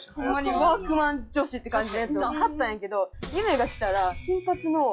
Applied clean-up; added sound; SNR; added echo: classical method log-MMSE.